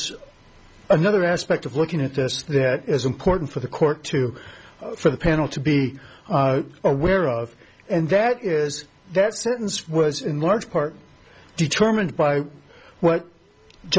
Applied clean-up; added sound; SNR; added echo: none; none; none; none.